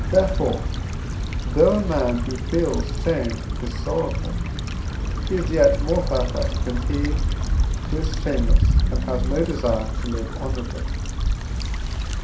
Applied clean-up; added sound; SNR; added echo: none; Stream / Trickle, dribble / Traffic noise, roadway noise; -2 dB; reverberation time 0.5 s.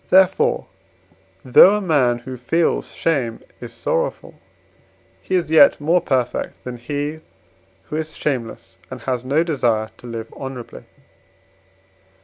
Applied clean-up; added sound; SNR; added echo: none; none; none; none.